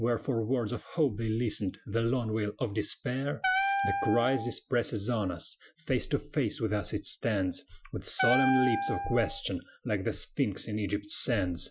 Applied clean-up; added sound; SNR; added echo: classical method Wiener filter.